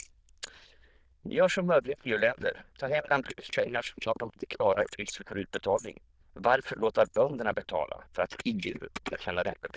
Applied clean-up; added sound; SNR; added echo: neural diffusion model UNIVERSE++.